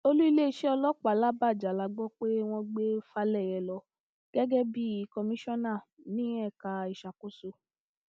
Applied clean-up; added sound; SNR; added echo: none; none; none; none.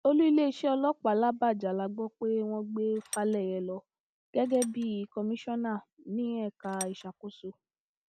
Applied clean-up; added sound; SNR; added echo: none; Tools; 15 dB; none.